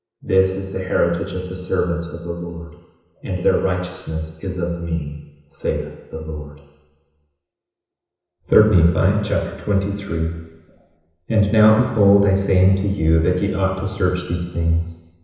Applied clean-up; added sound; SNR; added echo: none; none; none; reverberation time 1.0 s.